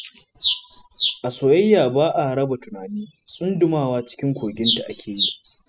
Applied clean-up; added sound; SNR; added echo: classical method spectral subtraction.